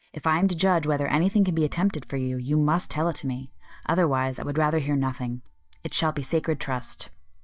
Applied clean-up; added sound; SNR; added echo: neural mask model DeepFilterNet 3.